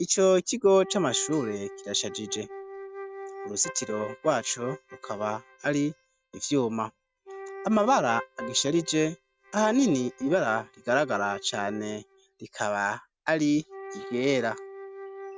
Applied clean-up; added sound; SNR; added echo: neural mask model RNNoise.